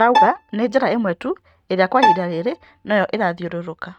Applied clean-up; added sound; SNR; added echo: neural mask model RNNoise.